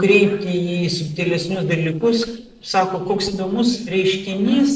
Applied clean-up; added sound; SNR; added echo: neural separator model SepFormer DNS4.